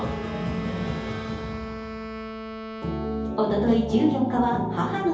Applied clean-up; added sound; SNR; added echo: none; Wind instrument, woodwind instrument; 10 dB; reverberation time 0.8 s.